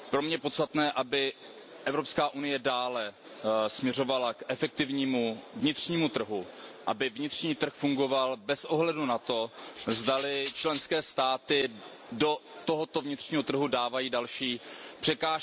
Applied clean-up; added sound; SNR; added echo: none; Rattle (instrument); 12 dB; none.